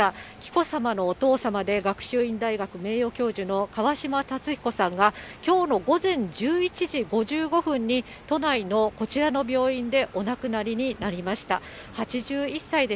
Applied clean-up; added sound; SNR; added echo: none; none; none; none.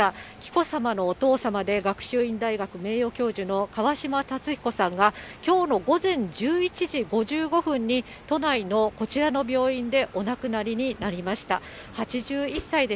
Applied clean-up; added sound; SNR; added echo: none; Whoosh, swoosh, swish; 12 dB; none.